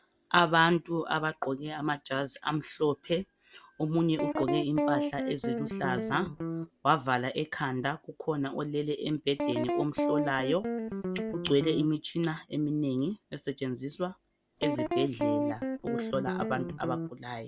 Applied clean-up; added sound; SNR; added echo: none; Guitar; 1 dB; none.